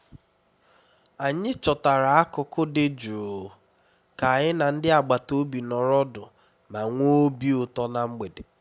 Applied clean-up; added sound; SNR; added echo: none; none; none; none.